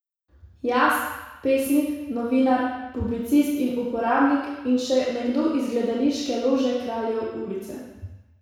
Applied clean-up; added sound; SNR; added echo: none; none; none; reverberation time 1.1 s.